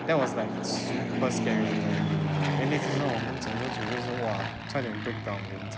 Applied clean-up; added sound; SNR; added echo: none; Fixed-wing aircraft, airplane; -2 dB; none.